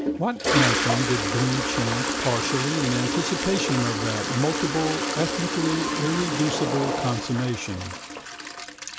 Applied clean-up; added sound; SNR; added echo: none; Toilet flush; 0 dB; none.